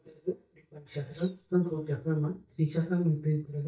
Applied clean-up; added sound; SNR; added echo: neural mask model DeepFilterNet 3.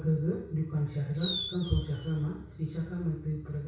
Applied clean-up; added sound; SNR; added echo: none; Fireworks; 7 dB; reverberation time 0.6 s.